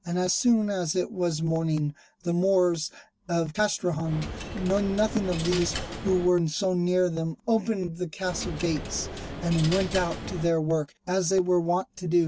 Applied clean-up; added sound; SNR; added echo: none; Coin (dropping); 9 dB; none.